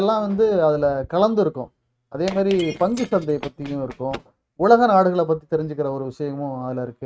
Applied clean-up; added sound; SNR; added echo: neural mask model RNNoise.